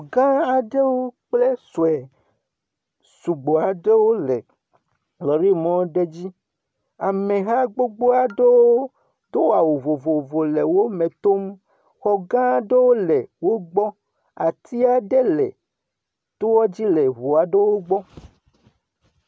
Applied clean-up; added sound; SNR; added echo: none; none; none; none.